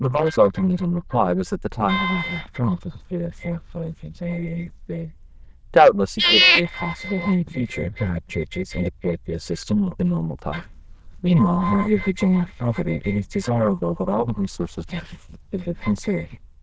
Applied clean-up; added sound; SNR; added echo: neural diffusion model UNIVERSE++.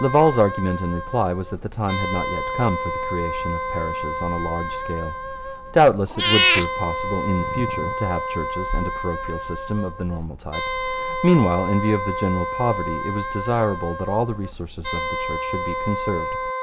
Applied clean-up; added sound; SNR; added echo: none; Meow / Purr + Wind instrument, woodwind instrument; 3 dB; none.